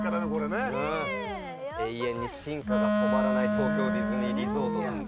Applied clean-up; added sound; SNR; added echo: none; Wind instrument, woodwind instrument; -2 dB; none.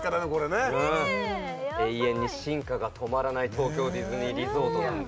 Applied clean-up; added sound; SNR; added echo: none; none; none; none.